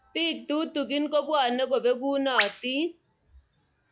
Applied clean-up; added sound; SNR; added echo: classical method log-MMSE.